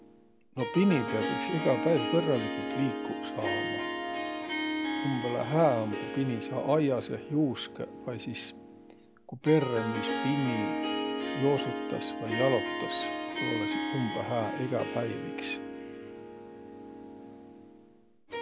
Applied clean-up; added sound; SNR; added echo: none; Harp; 3 dB; none.